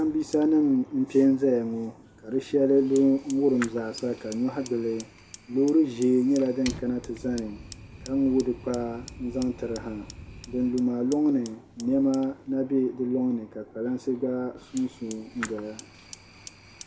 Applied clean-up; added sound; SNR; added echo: none; Fire; 19 dB; none.